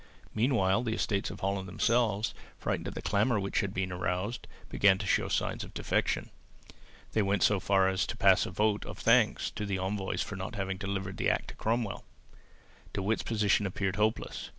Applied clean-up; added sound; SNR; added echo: none; Tambourine; 16 dB; none.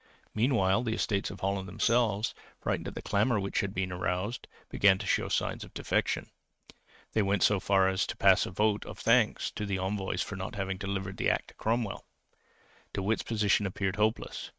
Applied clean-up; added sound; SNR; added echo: neural mask model RNNoise.